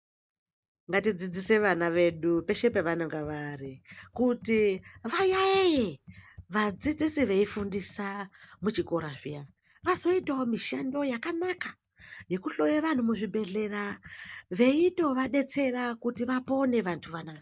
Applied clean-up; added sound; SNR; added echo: neural mask model DeepFilterNet 3.